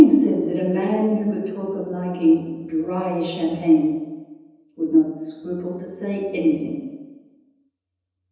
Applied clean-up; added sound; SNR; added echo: none; none; none; reverberation time 1.1 s.